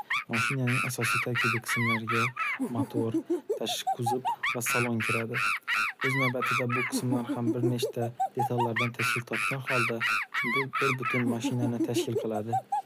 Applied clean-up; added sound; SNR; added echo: none; Animal; -2 dB; none.